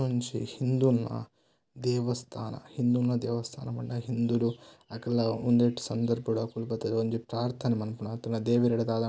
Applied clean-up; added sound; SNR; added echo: none; none; none; none.